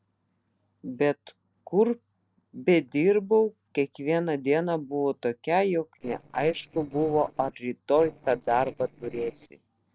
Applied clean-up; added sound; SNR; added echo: neural separator model SepFormer DNS4.